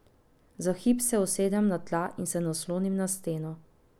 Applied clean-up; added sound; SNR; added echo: none; none; none; none.